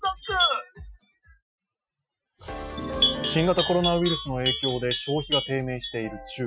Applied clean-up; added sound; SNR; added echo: classical method Wiener filter.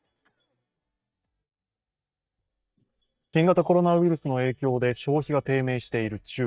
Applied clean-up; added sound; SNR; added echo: neural mask model DeepFilterNet 3.